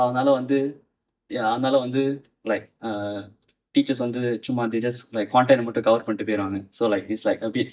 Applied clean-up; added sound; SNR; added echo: neural mask model DeepFilterNet 3.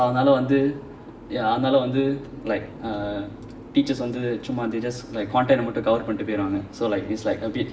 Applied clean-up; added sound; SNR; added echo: none; Boat, Water vehicle; 18 dB; reverberation time 0.7 s.